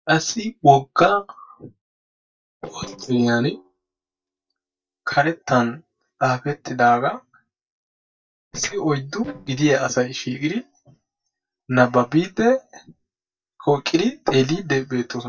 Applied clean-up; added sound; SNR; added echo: neural mask model DeepFilterNet 3.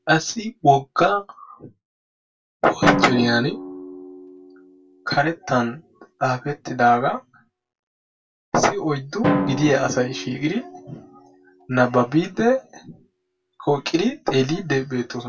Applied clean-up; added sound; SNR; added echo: none; Drum; 9 dB; reverberation time 0.2 s.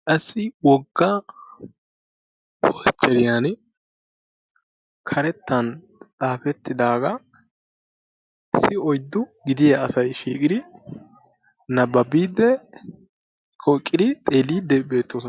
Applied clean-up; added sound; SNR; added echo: none; none; none; none.